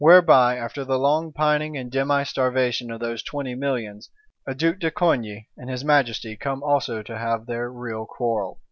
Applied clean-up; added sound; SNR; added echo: none; none; none; none.